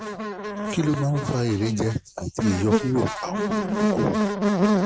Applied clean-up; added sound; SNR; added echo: neural mask model Resemble Enhance denoiser.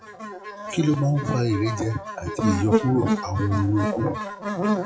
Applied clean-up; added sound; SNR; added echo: classical method log-MMSE.